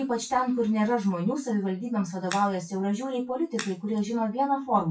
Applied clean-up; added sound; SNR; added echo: classical method WPE with log-MMSE.